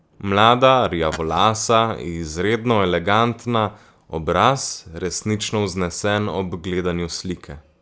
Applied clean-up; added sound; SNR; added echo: none; Glass; 14 dB; none.